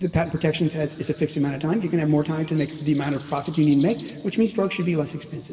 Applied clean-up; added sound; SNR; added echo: none; Crow; 17 dB; reverberation time 1.6 s.